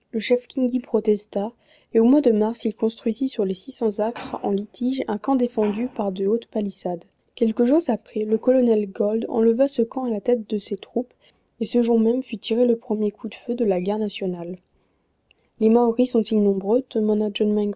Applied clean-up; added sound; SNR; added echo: none; none; none; none.